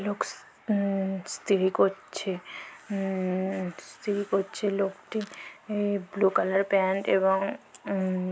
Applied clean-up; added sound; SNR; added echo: none; none; none; none.